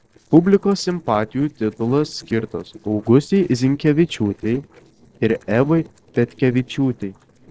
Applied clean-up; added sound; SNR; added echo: neural separator model SepFormer DNS4.